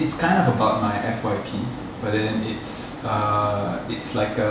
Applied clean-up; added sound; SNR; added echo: none; none; none; none.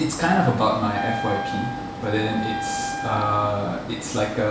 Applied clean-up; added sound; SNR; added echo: none; Wind instrument, woodwind instrument; 7 dB; none.